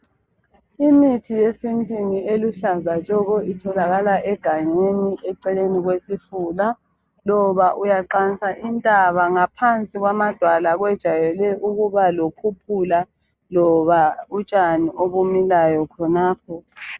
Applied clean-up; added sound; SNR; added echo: none; none; none; none.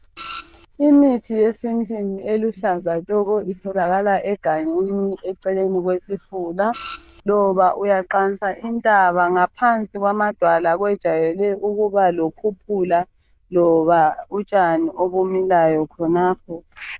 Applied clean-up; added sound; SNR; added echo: neural diffusion model UNIVERSE++.